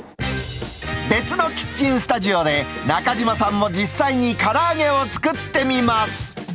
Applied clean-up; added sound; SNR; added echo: none; none; none; none.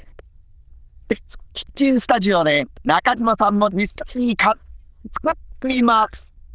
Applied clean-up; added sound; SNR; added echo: neural diffusion model UNIVERSE++.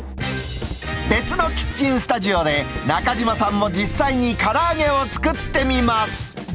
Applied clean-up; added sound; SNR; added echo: none; Drum kit; 9 dB; none.